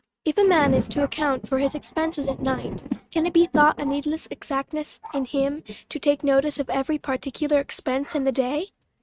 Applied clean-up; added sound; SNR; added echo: neural mask model RNNoise.